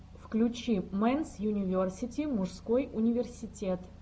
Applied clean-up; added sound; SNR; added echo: none; none; none; none.